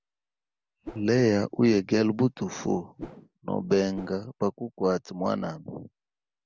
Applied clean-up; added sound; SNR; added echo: none; Whoosh, swoosh, swish; 16 dB; none.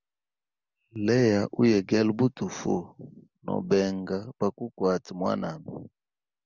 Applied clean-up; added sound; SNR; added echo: none; none; none; none.